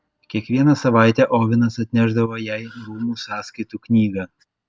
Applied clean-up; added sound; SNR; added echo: none; none; none; none.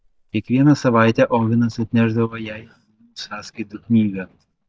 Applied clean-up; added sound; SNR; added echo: neural mask model DeepFilterNet 3.